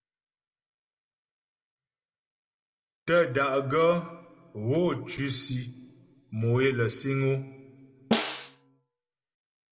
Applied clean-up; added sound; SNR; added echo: none; Snare drum; 2 dB; reverberation time 0.8 s.